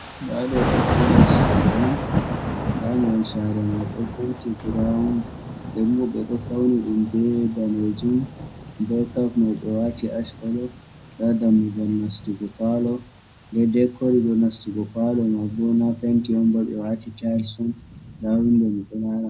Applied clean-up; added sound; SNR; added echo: none; Thunder / Rain; 5 dB; reverberation time 0.4 s.